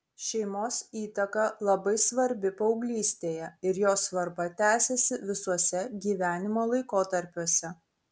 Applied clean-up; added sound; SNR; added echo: none; none; none; none.